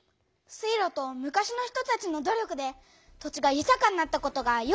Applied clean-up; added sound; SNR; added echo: none; none; none; none.